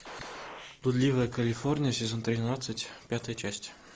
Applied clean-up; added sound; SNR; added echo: none; Gunshot, gunfire; 14 dB; none.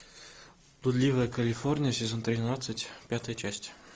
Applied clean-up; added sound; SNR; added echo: none; none; none; none.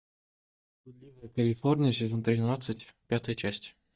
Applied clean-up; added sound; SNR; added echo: neural mask model DeepFilterNet 3.